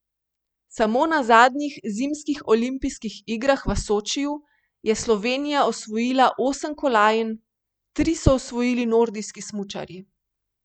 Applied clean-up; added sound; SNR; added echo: none; none; none; none.